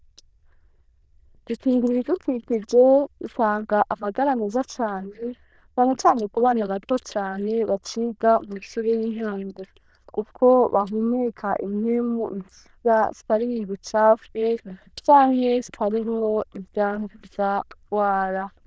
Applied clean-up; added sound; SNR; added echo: neural diffusion model UNIVERSE++.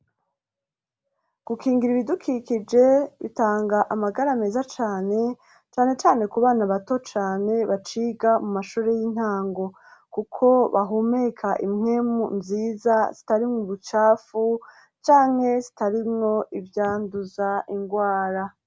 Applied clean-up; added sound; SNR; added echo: none; none; none; none.